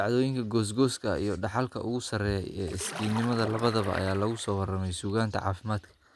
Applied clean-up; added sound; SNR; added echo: none; Splash, splatter; 12 dB; none.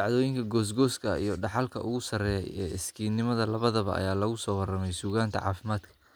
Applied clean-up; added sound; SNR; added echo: none; none; none; none.